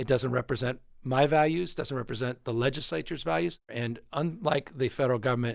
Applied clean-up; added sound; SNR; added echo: none; none; none; none.